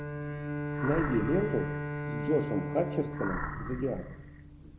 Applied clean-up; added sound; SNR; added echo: none; Animal + Bowed string instrument; 2 dB; none.